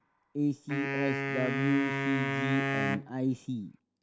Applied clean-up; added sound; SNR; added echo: none; Wind instrument, woodwind instrument; 1 dB; none.